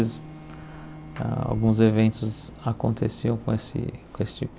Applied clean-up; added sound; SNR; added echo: none; Bowed string instrument; 20 dB; none.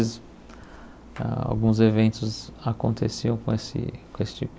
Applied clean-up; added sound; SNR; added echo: none; none; none; none.